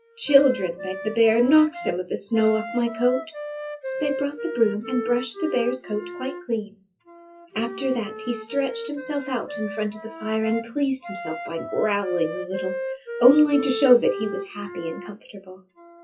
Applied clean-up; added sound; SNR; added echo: classical method WPE with log-MMSE.